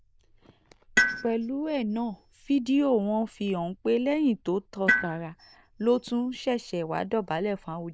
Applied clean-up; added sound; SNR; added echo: neural diffusion model UNIVERSE++.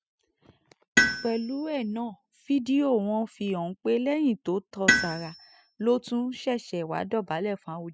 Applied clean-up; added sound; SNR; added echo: classical method spectral subtraction.